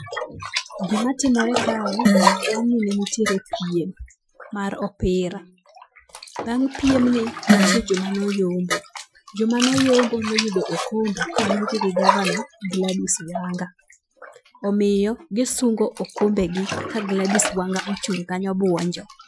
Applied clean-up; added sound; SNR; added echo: classical method Wiener filter.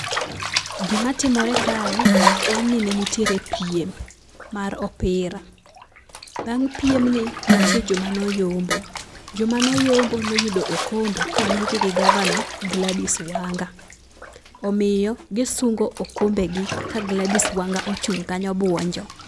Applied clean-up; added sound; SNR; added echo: none; Fart + Bathtub (filling or washing); 2 dB; none.